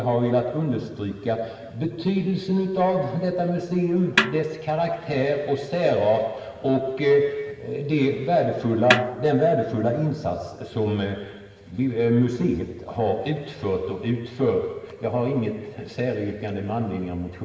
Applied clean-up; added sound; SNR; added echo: none; Snare drum; 5 dB; reverberation time 1.5 s.